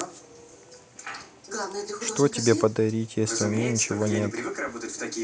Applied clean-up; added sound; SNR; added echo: none; none; none; none.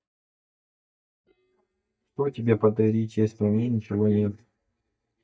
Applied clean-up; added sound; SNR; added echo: neural mask model DeepFilterNet 3.